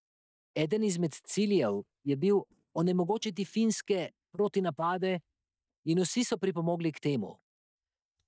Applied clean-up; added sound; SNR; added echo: neural mask model DeepFilterNet 3.